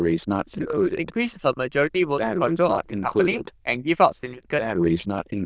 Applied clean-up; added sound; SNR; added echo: neural diffusion model UNIVERSE++.